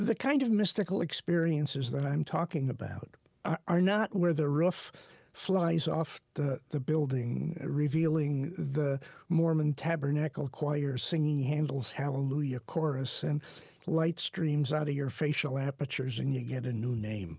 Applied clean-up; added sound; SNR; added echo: none; none; none; none.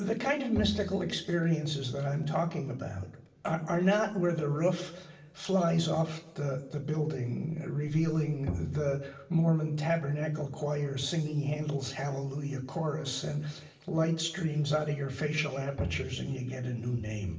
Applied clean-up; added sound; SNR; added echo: none; Bowed string instrument; 10 dB; reverberation time 0.8 s.